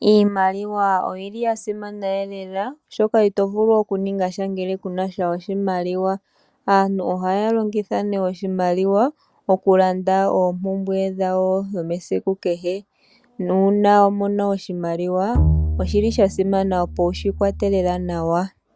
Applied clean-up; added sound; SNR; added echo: none; Bowed string instrument; 3 dB; none.